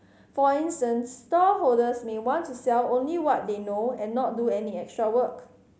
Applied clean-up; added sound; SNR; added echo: none; none; none; none.